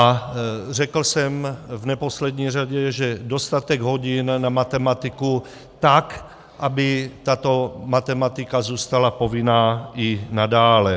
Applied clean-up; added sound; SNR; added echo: none; none; none; none.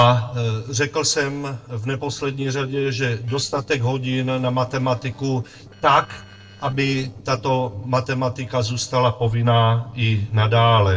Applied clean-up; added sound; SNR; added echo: neural separator model SepFormer DNS4.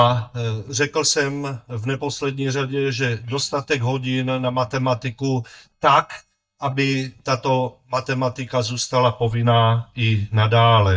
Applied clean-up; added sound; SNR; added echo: neural mask model DeepFilterNet 3.